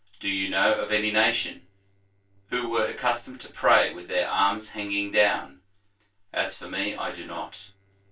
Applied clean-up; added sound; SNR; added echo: neural separator model SepFormer DNS4.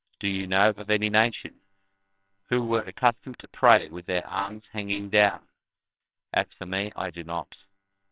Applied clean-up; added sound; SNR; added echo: neural separator model SepFormer WHAMR!.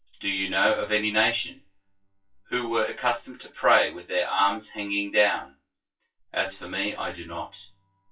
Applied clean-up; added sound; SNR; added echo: classical method WPE with log-MMSE.